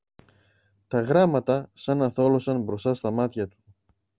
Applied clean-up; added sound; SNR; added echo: none; none; none; none.